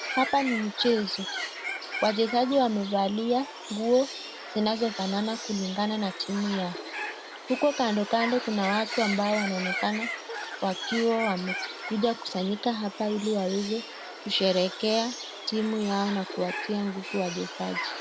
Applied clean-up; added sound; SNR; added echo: none; Bird; 8 dB; none.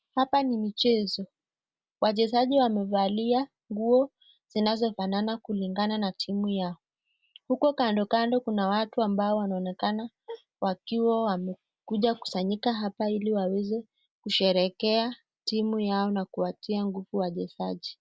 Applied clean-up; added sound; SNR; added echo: none; none; none; none.